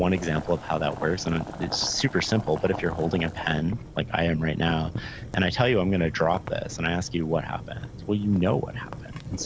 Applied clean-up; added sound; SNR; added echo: none; Boiling; 11 dB; none.